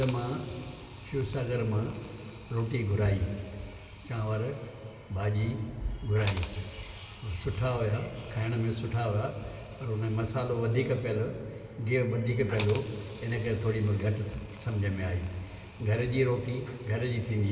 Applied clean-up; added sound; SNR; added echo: none; Hiss; 18 dB; reverberation time 2.6 s.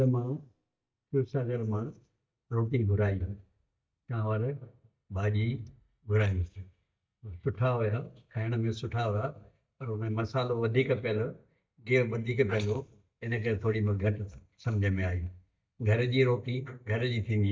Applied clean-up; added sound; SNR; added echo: neural mask model DeepFilterNet 3.